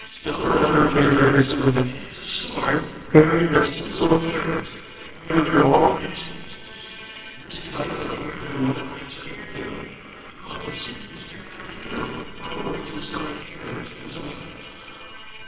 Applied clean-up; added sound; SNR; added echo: neural separator model SepFormer WHAMR!.